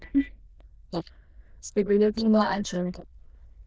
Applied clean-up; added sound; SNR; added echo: neural diffusion model UNIVERSE++.